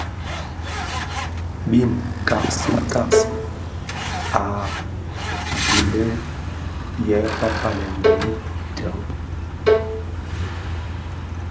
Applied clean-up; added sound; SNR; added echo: none; Bowed string instrument + Truck; -2 dB; none.